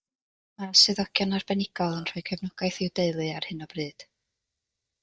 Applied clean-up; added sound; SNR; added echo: neural mask model DeepFilterNet 3.